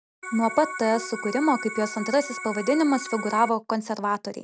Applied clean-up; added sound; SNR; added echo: none; Organ; 10 dB; none.